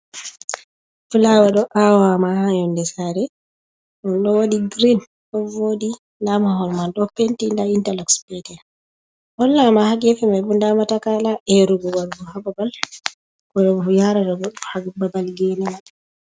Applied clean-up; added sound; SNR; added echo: none; none; none; none.